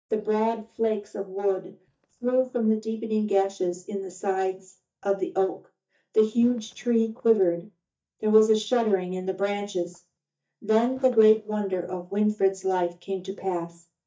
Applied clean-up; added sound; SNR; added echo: neural mask model DeepFilterNet 3.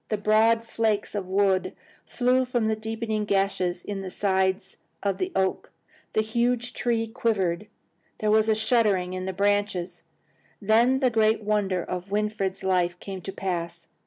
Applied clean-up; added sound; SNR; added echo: none; none; none; none.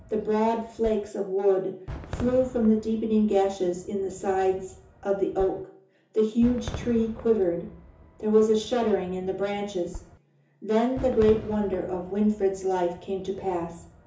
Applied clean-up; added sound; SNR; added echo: none; Fireworks; 17 dB; reverberation time 0.7 s.